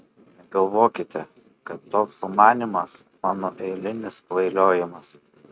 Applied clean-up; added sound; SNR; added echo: neural mask model RNNoise.